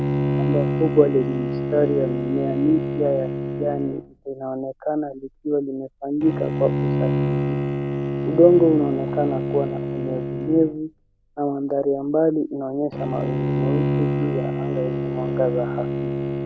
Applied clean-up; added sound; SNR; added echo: none; Bowed string instrument; 2 dB; none.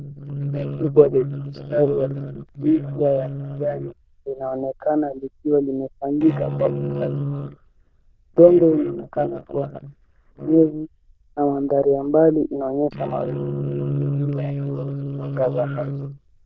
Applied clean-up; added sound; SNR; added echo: neural diffusion model UNIVERSE++.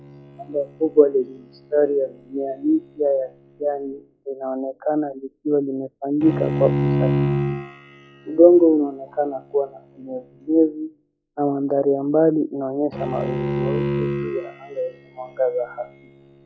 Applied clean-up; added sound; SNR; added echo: classical method log-MMSE.